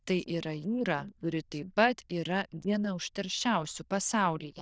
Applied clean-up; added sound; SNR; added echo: neural diffusion model UNIVERSE++.